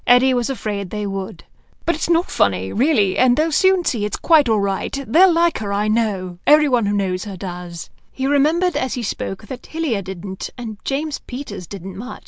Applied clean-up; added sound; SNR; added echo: none; none; none; none.